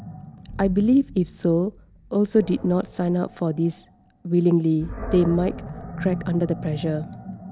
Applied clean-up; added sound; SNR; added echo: none; Animal; 13 dB; none.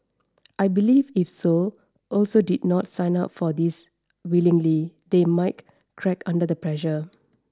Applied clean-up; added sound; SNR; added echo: none; none; none; none.